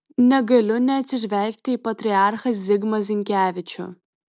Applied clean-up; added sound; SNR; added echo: none; none; none; none.